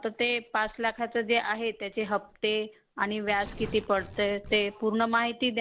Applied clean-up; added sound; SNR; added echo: none; Tearing; 20 dB; none.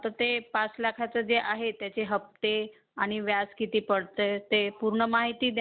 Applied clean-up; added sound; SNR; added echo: none; none; none; none.